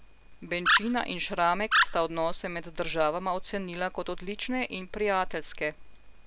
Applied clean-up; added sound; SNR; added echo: none; Animal; -1 dB; none.